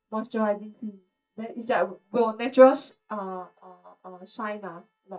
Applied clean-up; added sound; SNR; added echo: neural mask model DeepFilterNet 3.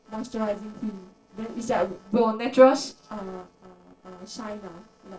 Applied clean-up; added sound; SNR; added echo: neural separator model SepFormer DNS4.